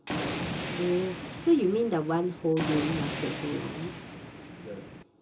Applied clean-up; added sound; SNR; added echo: none; Thunder; 6 dB; reverberation time 0.2 s.